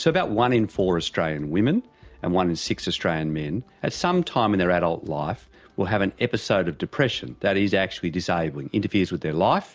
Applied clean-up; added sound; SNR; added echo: none; none; none; none.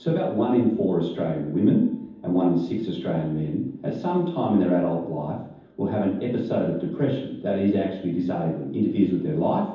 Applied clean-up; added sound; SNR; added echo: none; none; none; reverberation time 0.9 s.